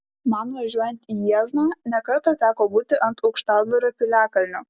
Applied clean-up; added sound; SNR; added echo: none; none; none; none.